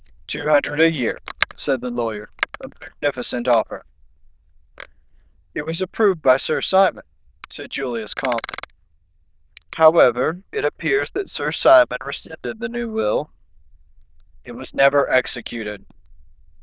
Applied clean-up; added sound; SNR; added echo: neural diffusion model UNIVERSE++.